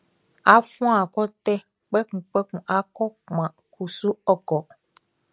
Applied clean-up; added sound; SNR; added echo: none; none; none; none.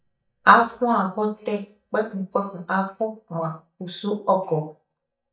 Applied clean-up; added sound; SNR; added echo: neural mask model DeepFilterNet 3.